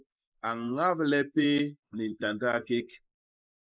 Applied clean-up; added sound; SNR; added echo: neural mask model Resemble Enhance denoiser.